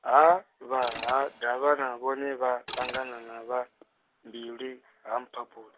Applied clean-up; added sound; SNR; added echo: none; Mechanisms; 15 dB; none.